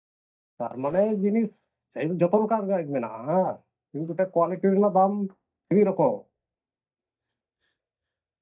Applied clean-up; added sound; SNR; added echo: neural mask model DeepFilterNet 3.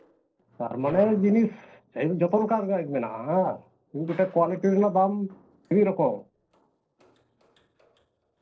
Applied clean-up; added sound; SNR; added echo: neural separator model SepFormer DNS4.